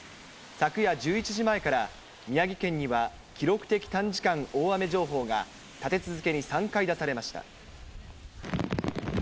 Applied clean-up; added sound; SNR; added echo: none; none; none; none.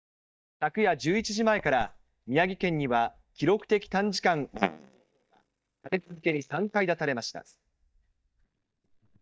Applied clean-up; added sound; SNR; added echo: neural mask model DeepFilterNet 3.